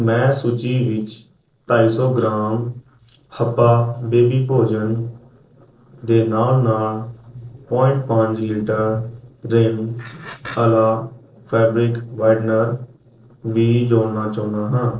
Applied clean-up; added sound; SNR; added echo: neural separator model SepFormer DNS4.